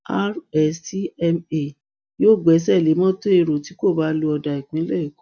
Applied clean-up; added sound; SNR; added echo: none; none; none; none.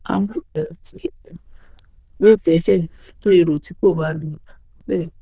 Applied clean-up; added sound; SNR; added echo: neural diffusion model UNIVERSE++.